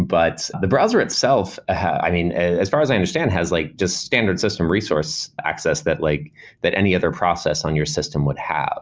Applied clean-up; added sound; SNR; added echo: none; none; none; none.